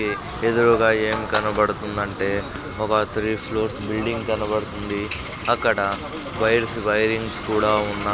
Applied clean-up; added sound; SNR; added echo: none; none; none; none.